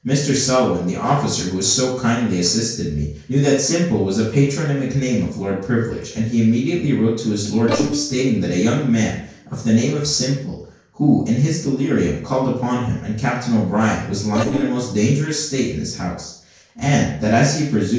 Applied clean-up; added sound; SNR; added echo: neural separator model SepFormer DNS4.